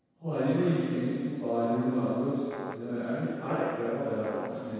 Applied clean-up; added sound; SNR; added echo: none; Fart; 9 dB; reverberation time 2.0 s.